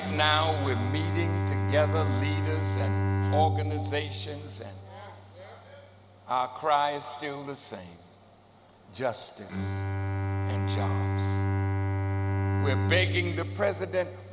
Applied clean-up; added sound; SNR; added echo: none; Bowed string instrument; -2 dB; none.